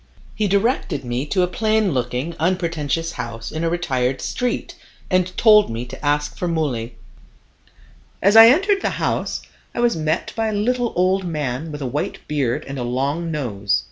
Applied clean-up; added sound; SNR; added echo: none; none; none; none.